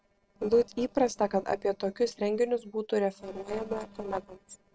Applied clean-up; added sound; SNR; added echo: neural separator model SepFormer DNS4.